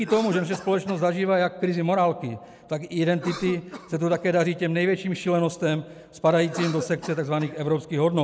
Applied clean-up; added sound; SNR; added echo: none; Cough; 17 dB; none.